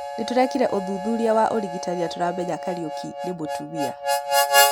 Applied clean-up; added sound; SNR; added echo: none; Harmonica; 0 dB; none.